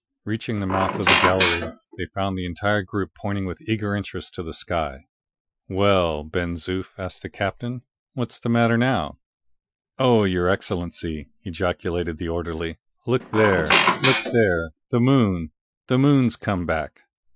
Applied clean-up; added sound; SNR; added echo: classical method Wiener filter.